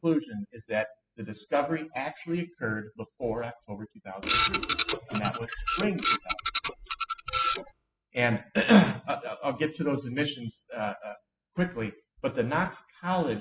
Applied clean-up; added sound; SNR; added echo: classical method spectral subtraction.